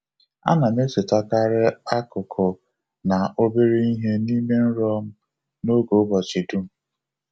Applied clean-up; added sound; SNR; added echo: none; none; none; none.